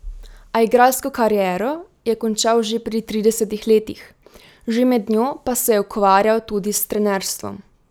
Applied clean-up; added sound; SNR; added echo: none; none; none; none.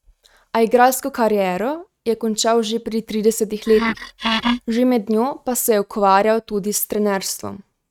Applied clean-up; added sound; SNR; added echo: neural mask model RNNoise.